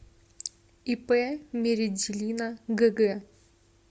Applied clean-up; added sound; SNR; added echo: none; none; none; none.